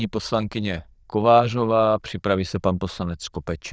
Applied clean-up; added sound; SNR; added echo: neural diffusion model UNIVERSE++.